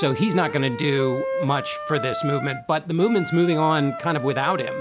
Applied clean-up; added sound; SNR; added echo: none; Wind instrument, woodwind instrument; 8 dB; none.